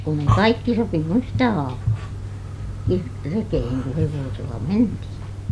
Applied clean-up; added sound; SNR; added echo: none; Breathing; 11 dB; none.